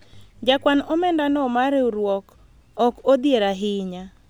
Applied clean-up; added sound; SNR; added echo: none; none; none; none.